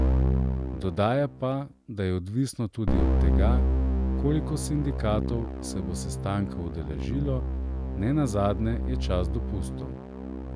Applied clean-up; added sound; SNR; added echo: none; Keyboard (musical); -2 dB; none.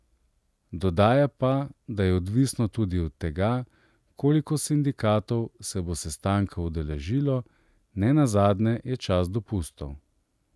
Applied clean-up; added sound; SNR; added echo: none; none; none; none.